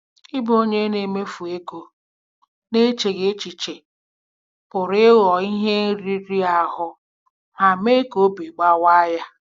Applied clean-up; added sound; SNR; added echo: none; none; none; none.